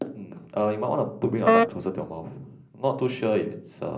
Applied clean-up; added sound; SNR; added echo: none; Wind instrument, woodwind instrument; -4 dB; reverberation time 0.5 s.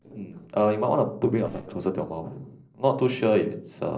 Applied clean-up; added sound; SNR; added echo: neural separator model SepFormer DNS4.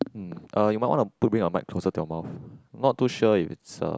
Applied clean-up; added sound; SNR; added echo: none; none; none; none.